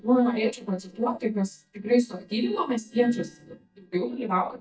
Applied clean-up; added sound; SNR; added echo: neural mask model DeepFilterNet 3.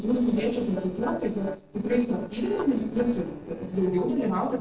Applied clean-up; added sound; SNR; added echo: neural separator model SepFormer DNS4.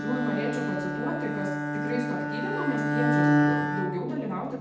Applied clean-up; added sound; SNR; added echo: none; Bowed string instrument; -4 dB; reverberation time 0.8 s.